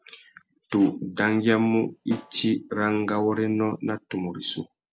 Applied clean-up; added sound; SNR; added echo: none; Snare drum; 17 dB; none.